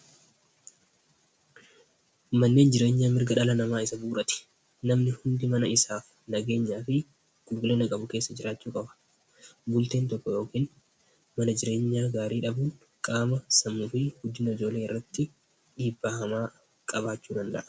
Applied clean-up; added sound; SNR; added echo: none; none; none; none.